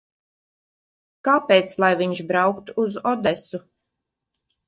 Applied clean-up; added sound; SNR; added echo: neural mask model DeepFilterNet 3.